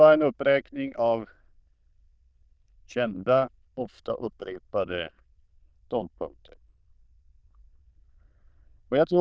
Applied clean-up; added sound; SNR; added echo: neural diffusion model UNIVERSE++.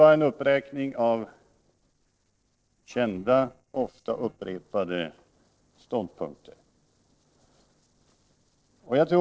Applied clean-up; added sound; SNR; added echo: neural separator model SepFormer DNS4.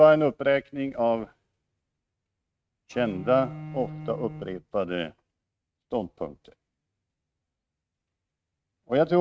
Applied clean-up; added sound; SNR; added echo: neural mask model RNNoise.